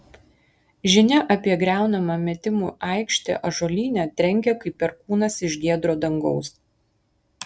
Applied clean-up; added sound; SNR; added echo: none; none; none; none.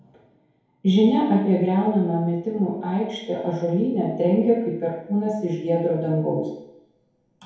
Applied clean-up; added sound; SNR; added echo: none; none; none; reverberation time 0.9 s.